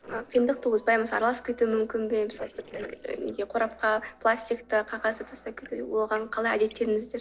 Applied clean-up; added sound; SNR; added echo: neural separator model SepFormer DNS4.